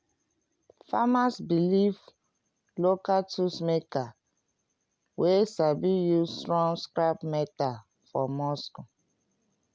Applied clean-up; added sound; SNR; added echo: none; none; none; none.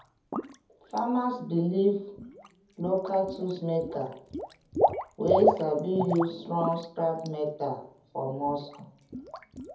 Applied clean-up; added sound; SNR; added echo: none; Water / Liquid; 4 dB; reverberation time 0.6 s.